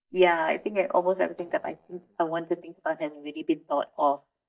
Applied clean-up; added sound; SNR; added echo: neural mask model DeepFilterNet 3.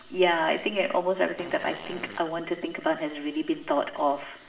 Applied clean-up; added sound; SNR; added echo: none; Fart; 16 dB; reverberation time 1.5 s.